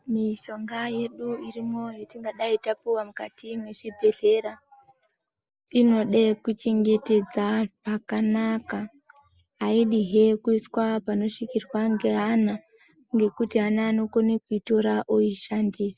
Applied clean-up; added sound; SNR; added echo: none; none; none; none.